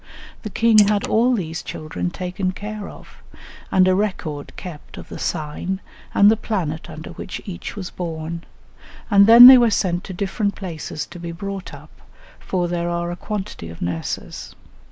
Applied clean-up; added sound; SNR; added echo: neural mask model Resemble Enhance denoiser.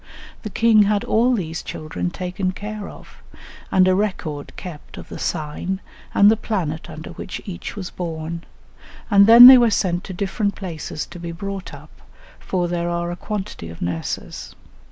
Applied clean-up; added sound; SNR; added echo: none; none; none; none.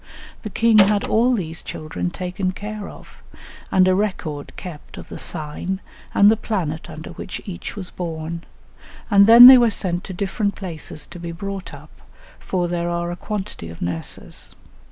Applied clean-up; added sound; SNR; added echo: none; Door; 3 dB; none.